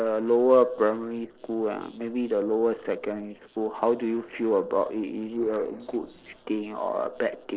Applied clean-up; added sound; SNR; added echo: neural separator model SepFormer DNS4.